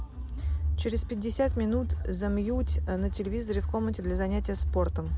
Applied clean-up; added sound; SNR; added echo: none; none; none; none.